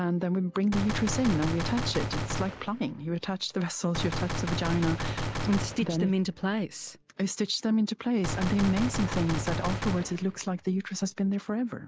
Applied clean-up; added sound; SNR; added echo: none; Gunshot, gunfire; 4 dB; none.